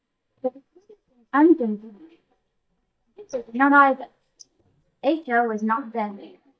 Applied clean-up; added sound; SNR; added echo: neural mask model DeepFilterNet 3.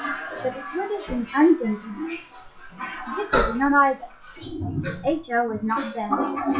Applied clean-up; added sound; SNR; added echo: classical method WPE with log-MMSE.